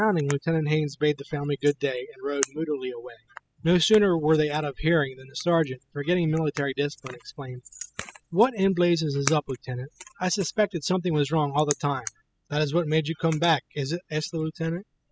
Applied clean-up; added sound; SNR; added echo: classical method spectral subtraction.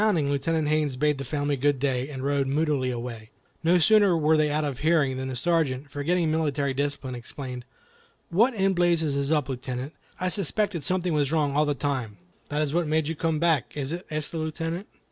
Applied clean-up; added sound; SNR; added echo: none; none; none; none.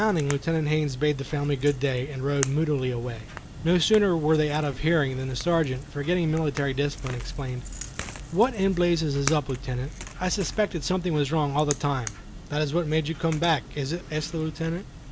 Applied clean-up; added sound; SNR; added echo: none; Crack / Crackle; 12 dB; none.